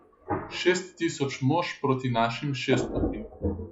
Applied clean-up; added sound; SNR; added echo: classical method log-MMSE.